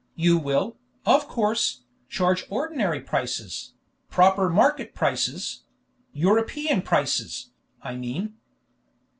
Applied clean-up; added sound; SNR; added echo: none; none; none; none.